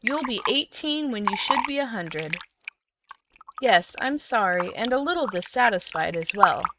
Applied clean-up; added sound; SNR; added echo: neural mask model RNNoise.